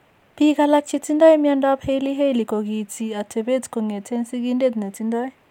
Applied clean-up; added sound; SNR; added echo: none; none; none; none.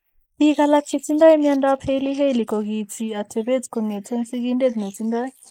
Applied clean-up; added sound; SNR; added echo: neural mask model Resemble Enhance denoiser.